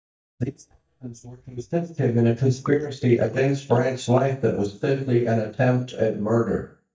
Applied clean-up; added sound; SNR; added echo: neural mask model DeepFilterNet 3.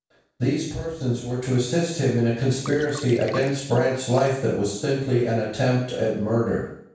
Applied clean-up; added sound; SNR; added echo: neural separator model SepFormer DNS4.